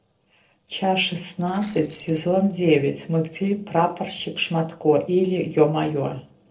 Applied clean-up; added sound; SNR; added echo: neural separator model SepFormer DNS4.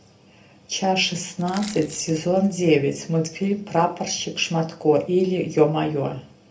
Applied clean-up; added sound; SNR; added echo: none; Crushing; 19 dB; reverberation time 0.3 s.